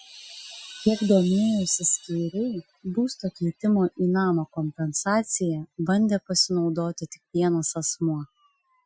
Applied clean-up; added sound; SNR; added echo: classical method Wiener filter.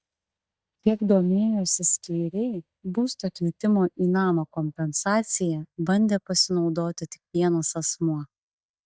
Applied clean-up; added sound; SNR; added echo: neural mask model DeepFilterNet 3.